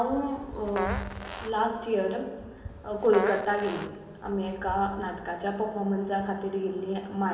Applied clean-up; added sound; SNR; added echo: none; Fart; 8 dB; reverberation time 2.5 s.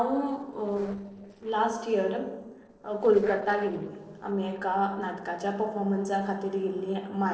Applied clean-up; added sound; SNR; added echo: neural separator model SepFormer DNS4.